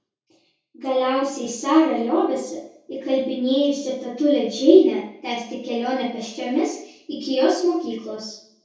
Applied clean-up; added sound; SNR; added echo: none; none; none; reverberation time 0.6 s.